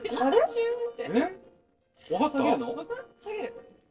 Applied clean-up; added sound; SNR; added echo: neural separator model SepFormer DNS4.